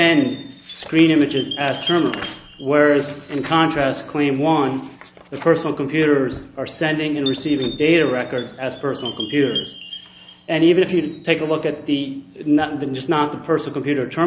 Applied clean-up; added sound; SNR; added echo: none; Chime; 12 dB; none.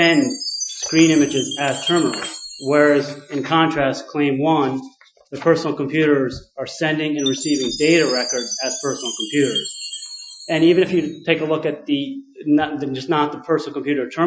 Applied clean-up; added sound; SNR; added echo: classical method Wiener filter.